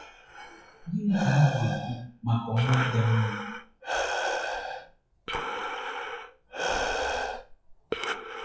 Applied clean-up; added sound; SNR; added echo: classical method WPE with log-MMSE.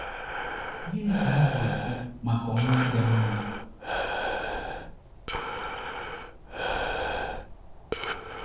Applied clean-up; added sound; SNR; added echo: none; Breathing; 3 dB; reverberation time 1.2 s.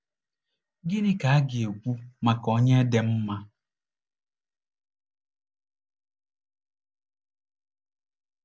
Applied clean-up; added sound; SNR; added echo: none; none; none; none.